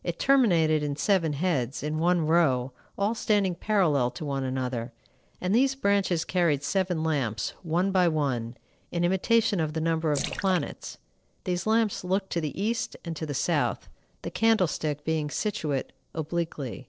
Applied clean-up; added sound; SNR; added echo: neural separator model SepFormer DNS4.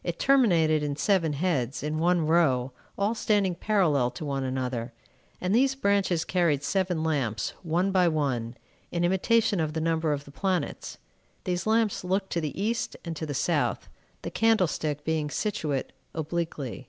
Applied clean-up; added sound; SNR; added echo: none; none; none; none.